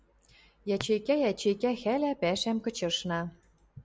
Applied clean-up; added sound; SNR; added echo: none; none; none; none.